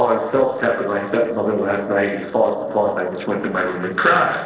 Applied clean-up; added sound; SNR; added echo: neural separator model SepFormer DNS4.